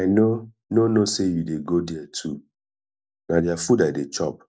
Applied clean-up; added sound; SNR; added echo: none; none; none; none.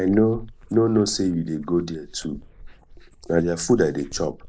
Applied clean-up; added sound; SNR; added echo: neural mask model Resemble Enhance denoiser.